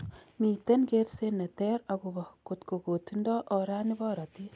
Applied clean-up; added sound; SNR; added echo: none; none; none; none.